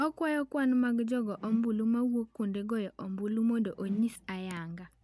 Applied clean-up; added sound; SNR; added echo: none; Whoosh, swoosh, swish; 16 dB; none.